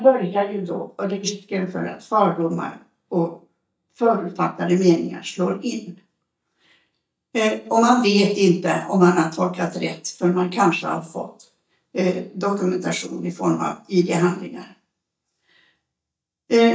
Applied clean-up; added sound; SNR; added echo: neural mask model DeepFilterNet 3.